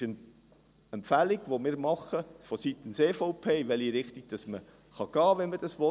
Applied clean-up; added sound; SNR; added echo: none; none; none; none.